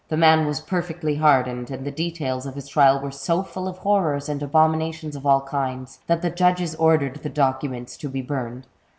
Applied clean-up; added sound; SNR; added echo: none; none; none; none.